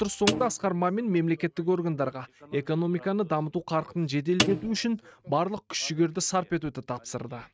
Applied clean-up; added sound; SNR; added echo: neural mask model RNNoise.